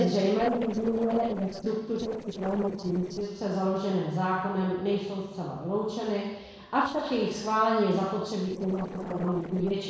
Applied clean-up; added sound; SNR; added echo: neural separator model SepFormer DNS4.